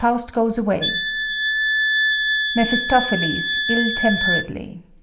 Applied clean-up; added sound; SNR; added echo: none; Wind instrument, woodwind instrument; -1 dB; reverberation time 0.7 s.